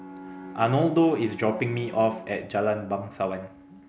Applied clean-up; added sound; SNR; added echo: none; Wind instrument, woodwind instrument + Bowed string instrument; 17 dB; none.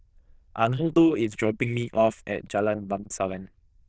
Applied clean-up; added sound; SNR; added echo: neural diffusion model UNIVERSE++.